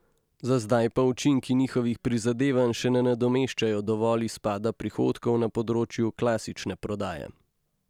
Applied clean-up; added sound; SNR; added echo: none; none; none; none.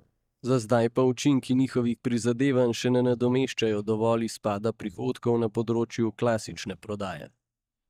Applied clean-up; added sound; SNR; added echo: neural mask model DeepFilterNet 3.